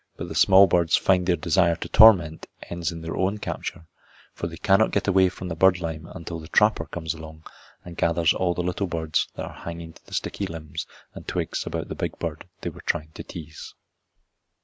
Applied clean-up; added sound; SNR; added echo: none; none; none; none.